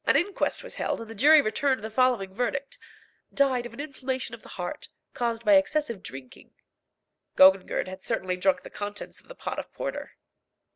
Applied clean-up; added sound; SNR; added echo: none; none; none; none.